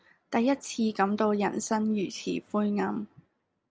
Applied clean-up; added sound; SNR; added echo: none; none; none; none.